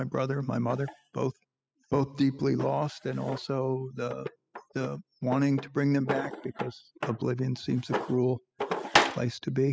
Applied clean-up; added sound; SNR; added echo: classical method spectral subtraction.